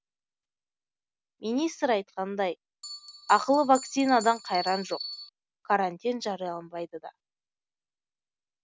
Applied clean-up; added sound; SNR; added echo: none; Bell; 11 dB; none.